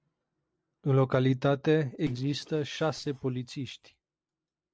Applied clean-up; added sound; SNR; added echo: neural separator model SepFormer DNS4.